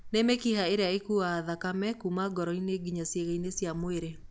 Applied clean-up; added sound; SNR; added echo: none; Wind; 19 dB; none.